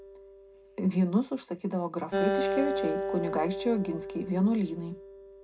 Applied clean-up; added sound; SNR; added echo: none; Acoustic guitar; 4 dB; reverberation time 0.2 s.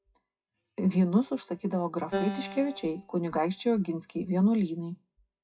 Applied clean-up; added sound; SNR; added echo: classical method WPE with log-MMSE.